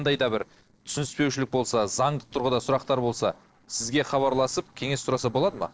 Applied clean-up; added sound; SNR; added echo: neural separator model SepFormer DNS4.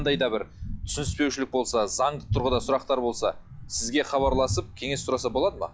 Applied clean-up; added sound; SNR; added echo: classical method log-MMSE.